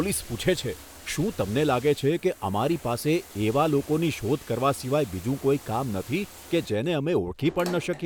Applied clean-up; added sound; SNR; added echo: none; Bathtub (filling or washing); 19 dB; none.